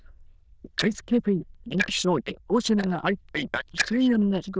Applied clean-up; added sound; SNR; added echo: neural diffusion model UNIVERSE++.